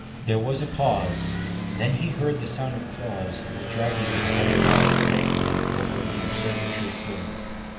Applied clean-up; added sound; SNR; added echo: none; Motorcycle; -3 dB; reverberation time 0.7 s.